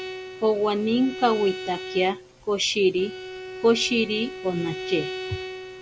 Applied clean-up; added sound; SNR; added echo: none; Bowed string instrument; 11 dB; none.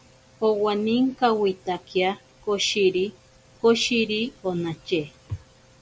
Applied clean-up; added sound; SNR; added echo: none; none; none; none.